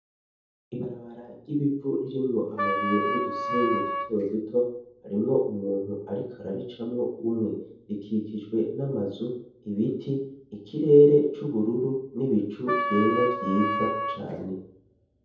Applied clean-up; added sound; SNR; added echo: none; Wind instrument, woodwind instrument; 2 dB; reverberation time 0.7 s.